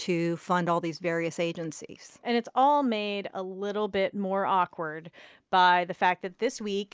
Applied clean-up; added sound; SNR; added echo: none; none; none; none.